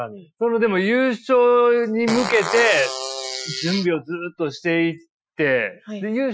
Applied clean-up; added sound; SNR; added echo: classical method Wiener filter.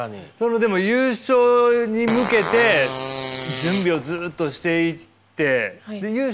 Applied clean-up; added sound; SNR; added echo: none; Fart; 9 dB; none.